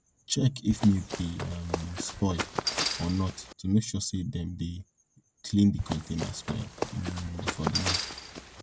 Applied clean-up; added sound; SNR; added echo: none; Run; 4 dB; none.